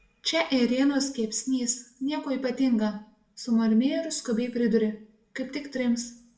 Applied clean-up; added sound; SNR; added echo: none; none; none; reverberation time 0.5 s.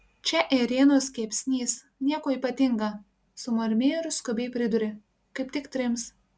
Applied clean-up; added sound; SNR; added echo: none; none; none; none.